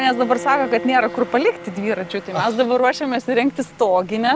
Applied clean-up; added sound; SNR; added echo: none; Bowed string instrument; 16 dB; none.